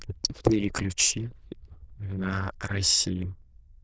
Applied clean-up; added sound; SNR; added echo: neural diffusion model UNIVERSE++.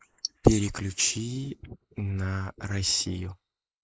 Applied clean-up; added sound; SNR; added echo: neural mask model Resemble Enhance denoiser.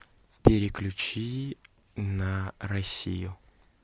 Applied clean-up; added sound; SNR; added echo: none; none; none; none.